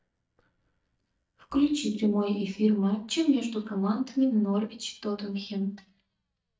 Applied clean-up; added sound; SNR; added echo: neural mask model DeepFilterNet 3.